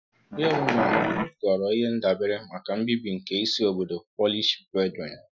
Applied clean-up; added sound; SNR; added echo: classical method Wiener filter.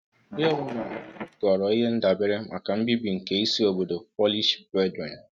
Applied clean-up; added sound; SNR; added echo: neural mask model RNNoise.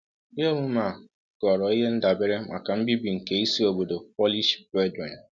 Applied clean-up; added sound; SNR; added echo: none; none; none; none.